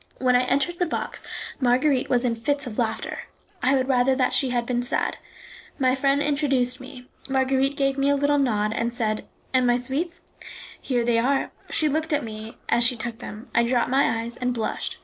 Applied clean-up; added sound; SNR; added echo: neural separator model SepFormer DNS4.